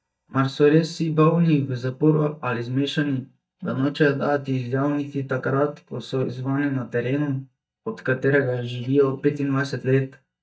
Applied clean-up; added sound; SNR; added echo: neural mask model DeepFilterNet 3.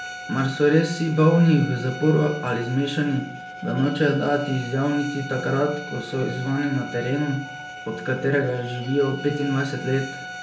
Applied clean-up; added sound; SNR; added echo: none; Bowed string instrument; 13 dB; reverberation time 0.3 s.